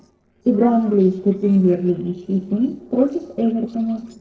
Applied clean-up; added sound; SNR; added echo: neural separator model SepFormer DNS4.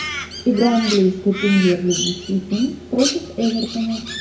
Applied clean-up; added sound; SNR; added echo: none; Crow; 9 dB; reverberation time 0.3 s.